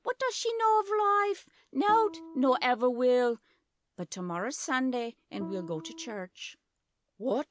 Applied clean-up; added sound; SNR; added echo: none; Guitar; 15 dB; none.